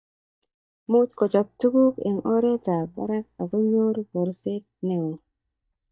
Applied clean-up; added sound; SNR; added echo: neural mask model DeepFilterNet 3.